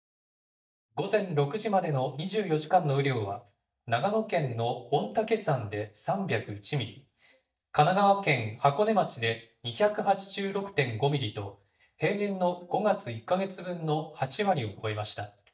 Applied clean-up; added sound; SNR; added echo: neural mask model DeepFilterNet 3.